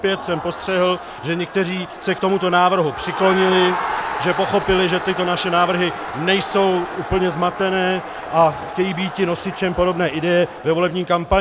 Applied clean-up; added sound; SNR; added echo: none; Crowd; 9 dB; none.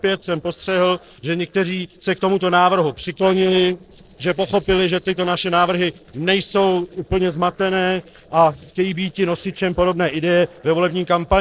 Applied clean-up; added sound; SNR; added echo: neural separator model SepFormer DNS4.